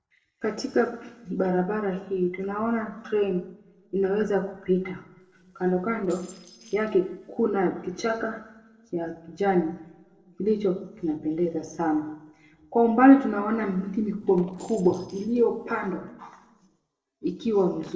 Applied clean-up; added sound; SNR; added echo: neural separator model SepFormer DNS4.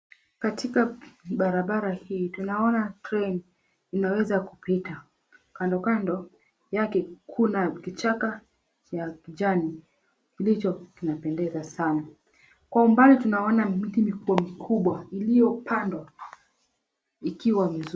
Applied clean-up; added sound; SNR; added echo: none; none; none; none.